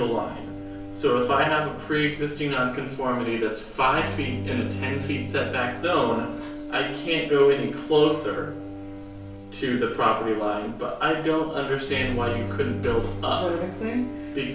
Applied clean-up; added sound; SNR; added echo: none; Bowed string instrument; 10 dB; reverberation time 0.4 s.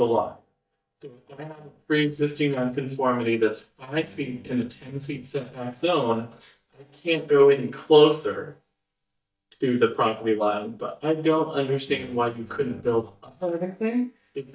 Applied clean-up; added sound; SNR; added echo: neural mask model DeepFilterNet 3.